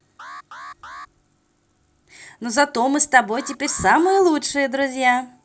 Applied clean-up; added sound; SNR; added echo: none; Alarm; 19 dB; none.